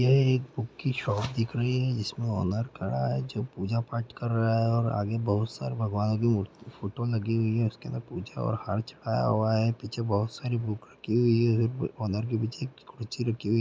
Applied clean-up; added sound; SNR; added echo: none; none; none; none.